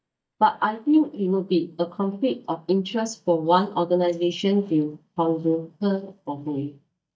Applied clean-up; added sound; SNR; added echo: neural mask model DeepFilterNet 3.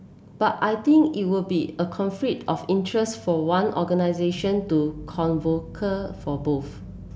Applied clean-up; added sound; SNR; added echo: none; none; none; none.